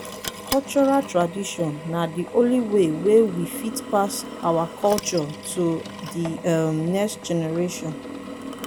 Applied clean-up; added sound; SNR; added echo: none; Drill; 12 dB; none.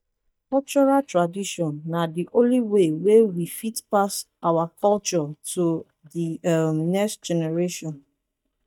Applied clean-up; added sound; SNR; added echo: neural mask model DeepFilterNet 3.